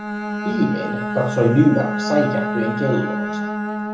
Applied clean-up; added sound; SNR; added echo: none; Bowed string instrument; 3 dB; reverberation time 0.6 s.